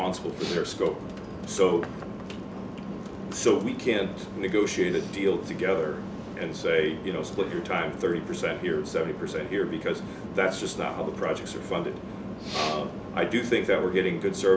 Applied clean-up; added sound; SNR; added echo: none; none; none; none.